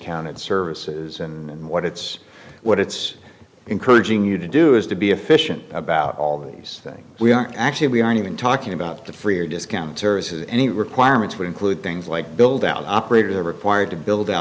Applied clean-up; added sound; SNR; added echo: none; none; none; none.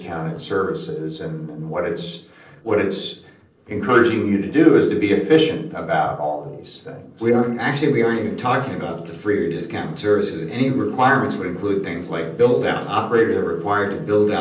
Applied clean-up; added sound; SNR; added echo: neural separator model SepFormer DNS4.